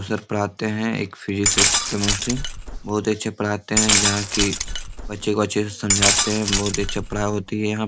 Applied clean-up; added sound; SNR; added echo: none; Glass; -2 dB; none.